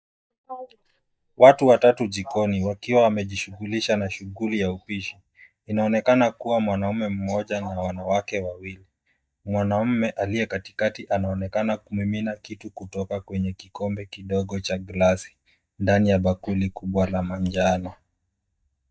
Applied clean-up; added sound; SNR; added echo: neural mask model DeepFilterNet 3.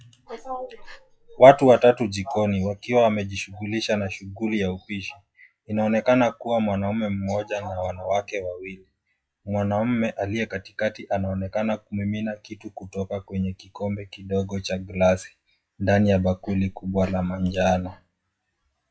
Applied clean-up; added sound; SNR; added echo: classical method log-MMSE.